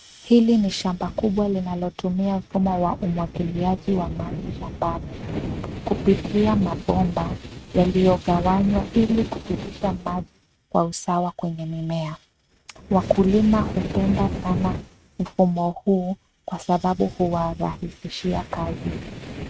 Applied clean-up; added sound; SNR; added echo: neural mask model RNNoise.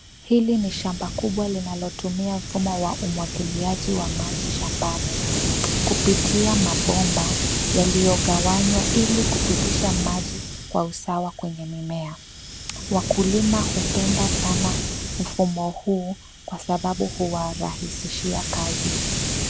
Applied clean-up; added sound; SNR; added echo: none; Hiss; 0 dB; none.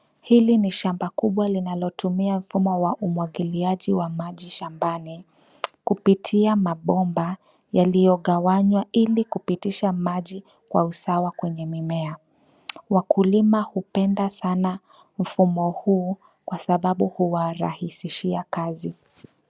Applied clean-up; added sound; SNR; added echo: none; none; none; none.